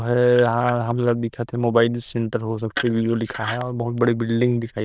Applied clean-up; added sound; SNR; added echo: neural diffusion model UNIVERSE++.